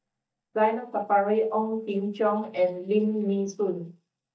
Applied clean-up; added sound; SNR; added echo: neural mask model DeepFilterNet 3.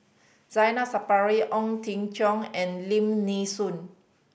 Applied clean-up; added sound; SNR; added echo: none; none; none; none.